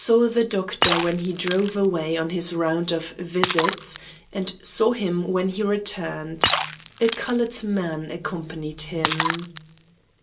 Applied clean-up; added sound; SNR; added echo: none; Shatter; 6 dB; reverberation time 0.2 s.